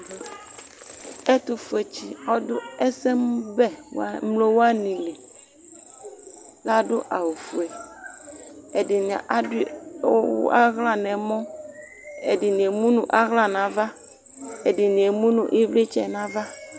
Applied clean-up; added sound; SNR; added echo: none; none; none; none.